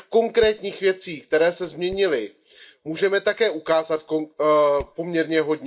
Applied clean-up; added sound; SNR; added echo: neural mask model DeepFilterNet 3.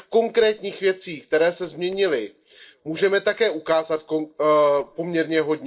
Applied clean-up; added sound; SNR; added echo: neural separator model SepFormer DNS4.